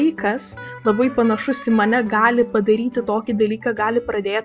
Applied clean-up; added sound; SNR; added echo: none; none; none; none.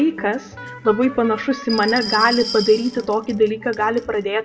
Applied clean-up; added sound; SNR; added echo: none; Glass; 11 dB; reverberation time 1.7 s.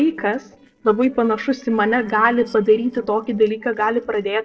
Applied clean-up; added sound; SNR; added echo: neural separator model SepFormer DNS4.